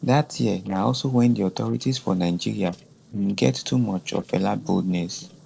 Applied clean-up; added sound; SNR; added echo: neural separator model SepFormer DNS4.